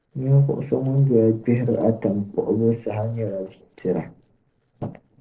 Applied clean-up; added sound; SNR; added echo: neural separator model SepFormer DNS4.